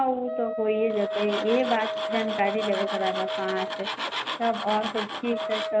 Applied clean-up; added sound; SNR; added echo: none; Wind instrument, woodwind instrument + Tools; 3 dB; none.